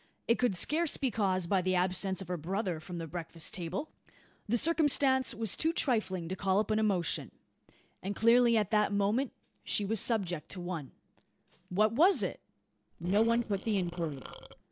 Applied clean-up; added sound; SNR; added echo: neural separator model SepFormer DNS4.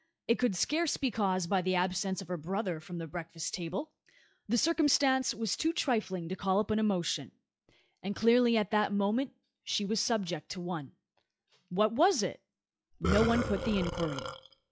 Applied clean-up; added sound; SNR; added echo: classical method log-MMSE.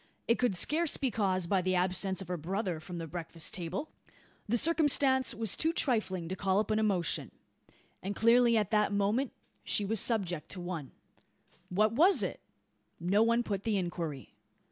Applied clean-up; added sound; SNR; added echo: none; none; none; none.